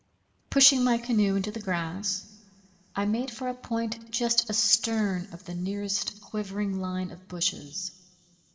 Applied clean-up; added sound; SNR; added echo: none; none; none; reverberation time 2.8 s.